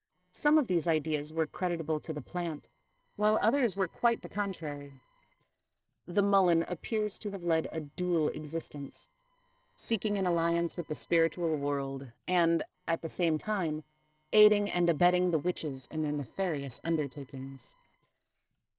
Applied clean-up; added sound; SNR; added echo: neural separator model SepFormer DNS4.